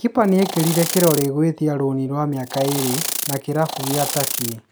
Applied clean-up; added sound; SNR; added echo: none; Insect; 6 dB; none.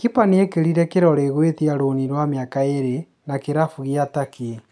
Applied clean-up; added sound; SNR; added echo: none; none; none; none.